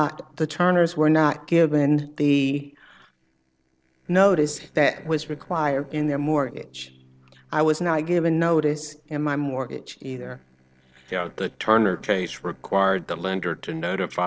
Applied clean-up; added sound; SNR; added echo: neural separator model SepFormer DNS4.